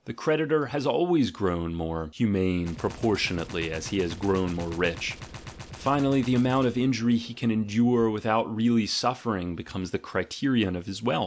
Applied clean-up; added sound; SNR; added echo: none; Gunshot, gunfire; 19 dB; none.